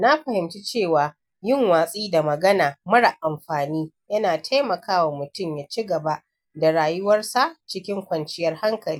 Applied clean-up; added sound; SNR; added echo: none; none; none; none.